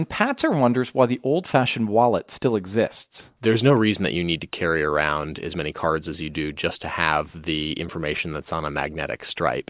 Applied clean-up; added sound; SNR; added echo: none; none; none; none.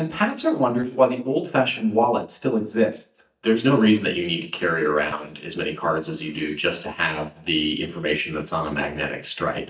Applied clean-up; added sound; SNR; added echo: neural mask model DeepFilterNet 3.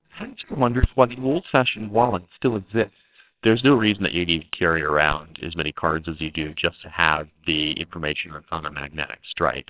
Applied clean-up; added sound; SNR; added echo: neural separator model SepFormer WHAMR!.